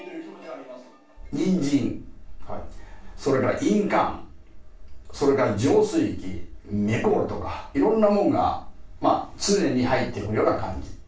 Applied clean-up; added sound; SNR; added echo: none; none; none; reverberation time 0.3 s.